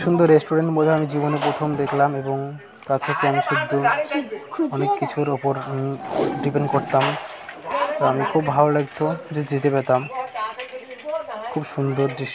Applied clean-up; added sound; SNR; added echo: none; Packing tape, duct tape; 16 dB; none.